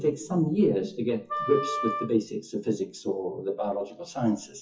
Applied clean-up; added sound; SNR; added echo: classical method WPE with log-MMSE.